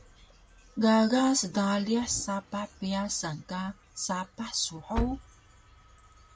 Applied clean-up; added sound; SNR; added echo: none; Engine starting; 14 dB; none.